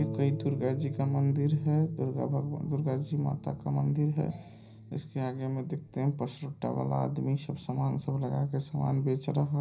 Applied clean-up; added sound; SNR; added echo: none; Harp; 15 dB; reverberation time 0.4 s.